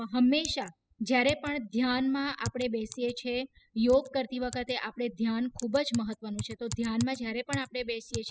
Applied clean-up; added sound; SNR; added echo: classical method spectral subtraction.